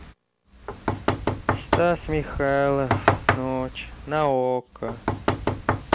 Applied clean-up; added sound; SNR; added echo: none; Knock; 0 dB; none.